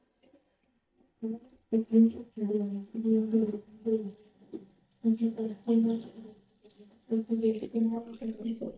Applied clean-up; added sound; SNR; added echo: neural mask model DeepFilterNet 3.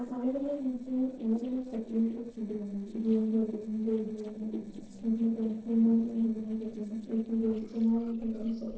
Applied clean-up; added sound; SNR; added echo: neural separator model SepFormer DNS4.